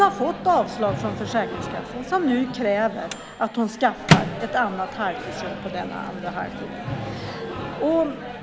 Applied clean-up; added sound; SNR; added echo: none; Microwave oven; 4 dB; none.